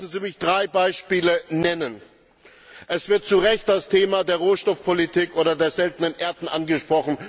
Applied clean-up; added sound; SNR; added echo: none; none; none; none.